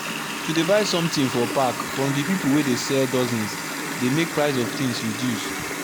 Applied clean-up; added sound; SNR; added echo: none; Water tap, faucet; 5 dB; none.